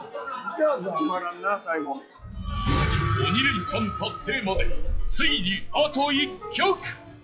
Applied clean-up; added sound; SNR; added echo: classical method log-MMSE.